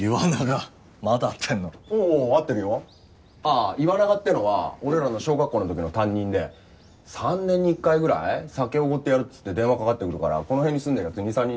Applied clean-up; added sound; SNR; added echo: none; none; none; none.